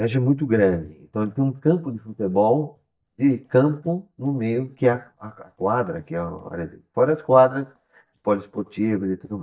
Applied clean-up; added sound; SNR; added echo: neural mask model DeepFilterNet 3.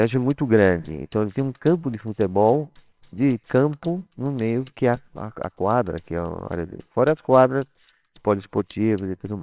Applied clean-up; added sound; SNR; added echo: neural separator model SepFormer WHAMR!.